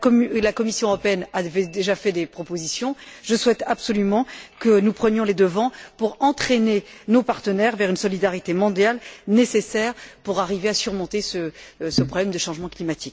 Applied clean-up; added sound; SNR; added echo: none; none; none; none.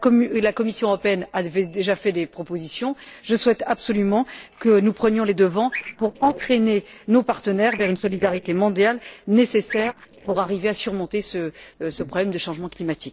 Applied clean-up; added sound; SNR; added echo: neural separator model SepFormer DNS4.